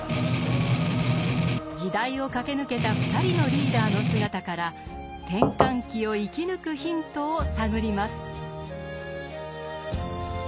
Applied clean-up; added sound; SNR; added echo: none; Knock / Wood + Strum; -5 dB; none.